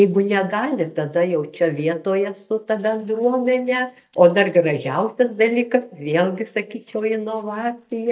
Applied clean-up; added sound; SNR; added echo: neural mask model DeepFilterNet 3.